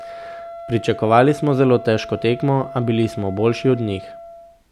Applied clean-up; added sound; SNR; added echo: none; Wind instrument, woodwind instrument; 15 dB; none.